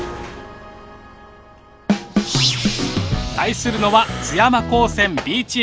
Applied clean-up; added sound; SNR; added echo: none; Breathing; 13 dB; none.